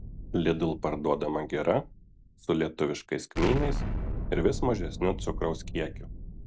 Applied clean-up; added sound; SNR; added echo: none; Explosion; 5 dB; none.